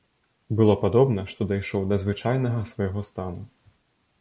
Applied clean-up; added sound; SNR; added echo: none; none; none; none.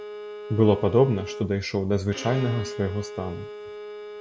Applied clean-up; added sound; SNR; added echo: none; Bowed string instrument; 12 dB; none.